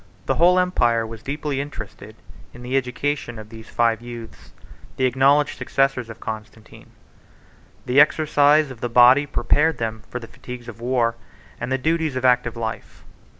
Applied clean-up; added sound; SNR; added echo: none; none; none; none.